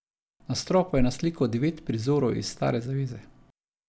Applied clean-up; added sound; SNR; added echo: none; none; none; none.